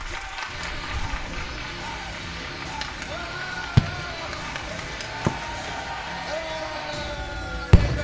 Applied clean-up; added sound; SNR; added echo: none; Fireworks; -4 dB; reverberation time 1.0 s.